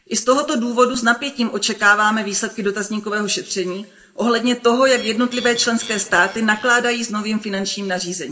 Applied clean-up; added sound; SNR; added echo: none; Bird; 15 dB; reverberation time 0.8 s.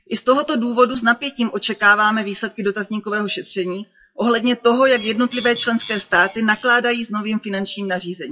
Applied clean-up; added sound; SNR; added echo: classical method WPE with log-MMSE.